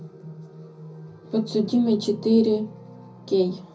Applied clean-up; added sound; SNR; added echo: none; Electric guitar / Strum; 19 dB; reverberation time 0.4 s.